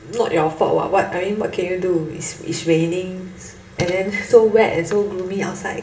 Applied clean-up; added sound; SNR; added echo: none; none; none; reverberation time 1.6 s.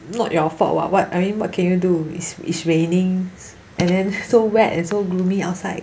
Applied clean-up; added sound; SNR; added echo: none; none; none; none.